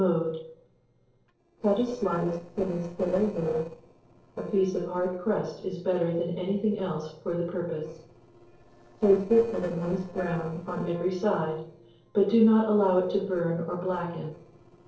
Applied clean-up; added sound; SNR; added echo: neural separator model SepFormer DNS4.